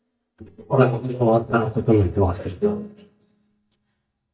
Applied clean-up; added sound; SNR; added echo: neural mask model DeepFilterNet 3.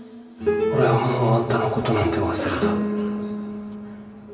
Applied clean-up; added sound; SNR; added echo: none; Cough; 14 dB; reverberation time 0.8 s.